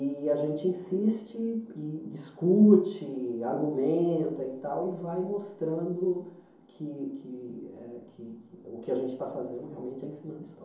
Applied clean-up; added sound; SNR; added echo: none; none; none; reverberation time 2.8 s.